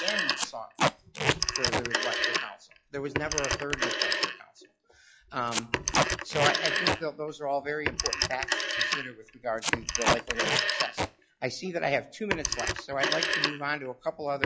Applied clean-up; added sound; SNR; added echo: classical method log-MMSE.